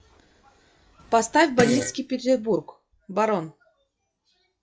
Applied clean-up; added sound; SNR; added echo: classical method log-MMSE.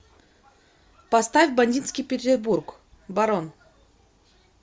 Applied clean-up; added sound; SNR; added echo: none; none; none; none.